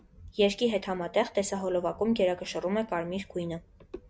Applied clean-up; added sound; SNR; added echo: none; none; none; none.